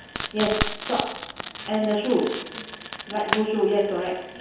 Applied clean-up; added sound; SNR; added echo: none; Frying (food); 6 dB; reverberation time 1.0 s.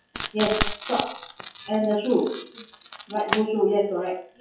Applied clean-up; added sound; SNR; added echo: classical method WPE with log-MMSE.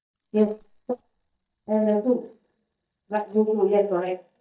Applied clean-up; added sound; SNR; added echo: neural mask model DeepFilterNet 3.